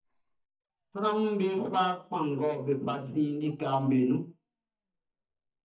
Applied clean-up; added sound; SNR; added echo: neural mask model DeepFilterNet 3.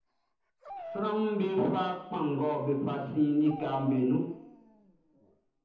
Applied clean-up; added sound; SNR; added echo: none; Dog; 17 dB; reverberation time 1.1 s.